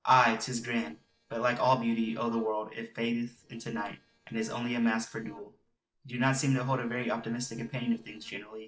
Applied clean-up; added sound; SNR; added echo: neural separator model SepFormer DNS4.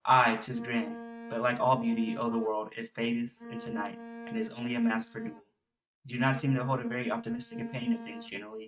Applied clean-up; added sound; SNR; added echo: neural mask model RNNoise.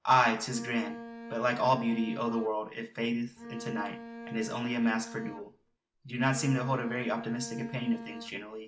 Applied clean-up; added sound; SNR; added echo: none; Bowed string instrument; 13 dB; none.